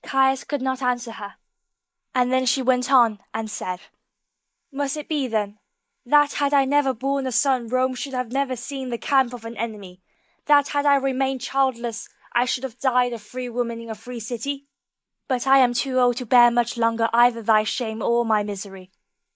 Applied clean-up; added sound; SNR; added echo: neural mask model Resemble Enhance denoiser.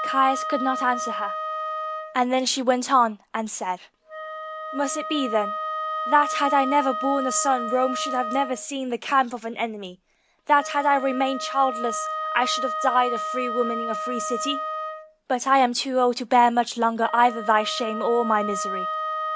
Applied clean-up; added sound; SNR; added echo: none; Wind instrument, woodwind instrument; 7 dB; none.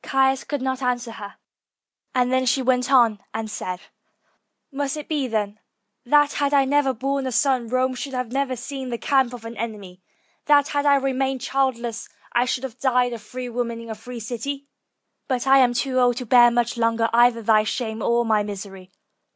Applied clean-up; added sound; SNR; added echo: none; none; none; none.